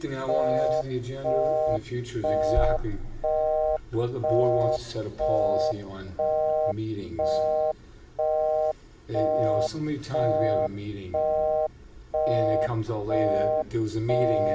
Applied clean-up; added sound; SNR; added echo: none; Telephone; -5 dB; reverberation time 2.2 s.